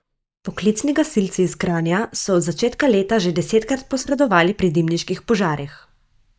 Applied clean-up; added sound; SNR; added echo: neural mask model DeepFilterNet 3.